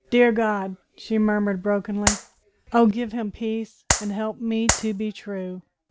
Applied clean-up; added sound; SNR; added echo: none; Clapping; 0 dB; none.